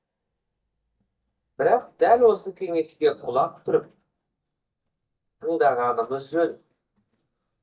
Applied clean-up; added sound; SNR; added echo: neural mask model DeepFilterNet 3.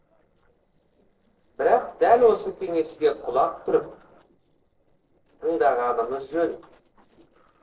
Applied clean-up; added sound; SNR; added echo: neural separator model SepFormer DNS4.